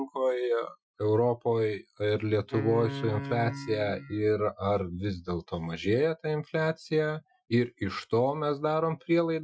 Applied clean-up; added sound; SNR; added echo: classical method Wiener filter.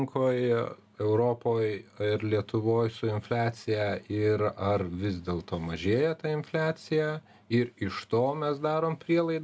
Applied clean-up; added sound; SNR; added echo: none; none; none; none.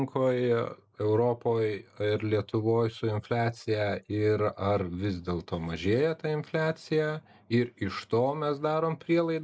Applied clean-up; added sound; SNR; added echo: neural mask model Resemble Enhance denoiser.